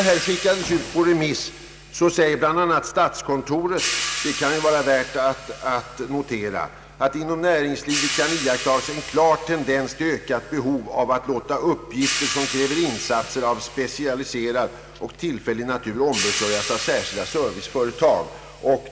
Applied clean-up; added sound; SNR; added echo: none; Hi-hat; 9 dB; none.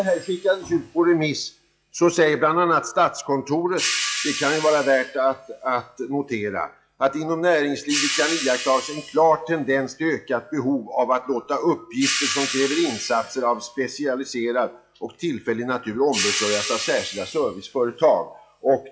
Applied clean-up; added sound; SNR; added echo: classical method log-MMSE.